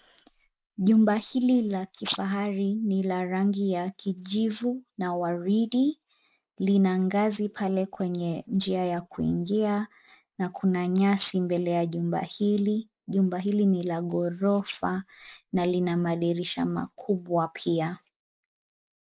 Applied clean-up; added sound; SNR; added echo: neural mask model Resemble Enhance denoiser.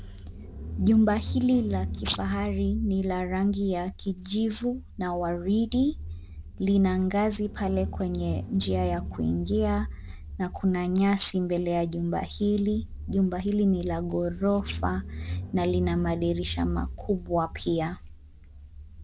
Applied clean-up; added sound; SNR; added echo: none; Engine / Car; 9 dB; none.